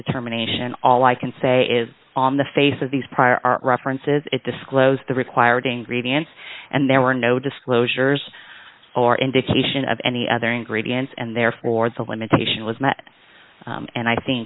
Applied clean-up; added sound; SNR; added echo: neural mask model Resemble Enhance denoiser.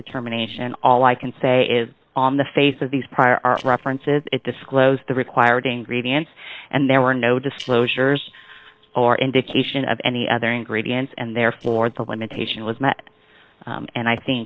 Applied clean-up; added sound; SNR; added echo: neural separator model SepFormer DNS4.